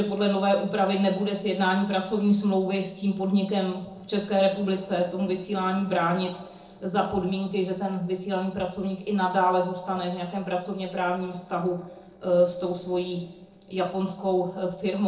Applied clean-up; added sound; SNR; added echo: neural separator model SepFormer DNS4.